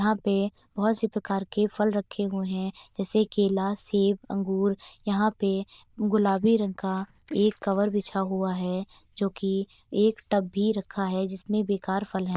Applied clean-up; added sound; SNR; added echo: neural diffusion model UNIVERSE++.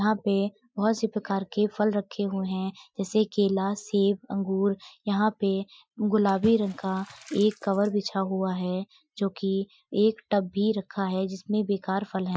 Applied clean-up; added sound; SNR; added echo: classical method Wiener filter.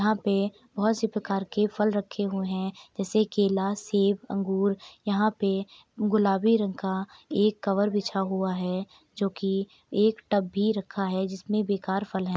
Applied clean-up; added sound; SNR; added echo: none; none; none; none.